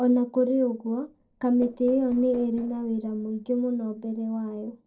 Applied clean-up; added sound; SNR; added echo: neural separator model SepFormer DNS4.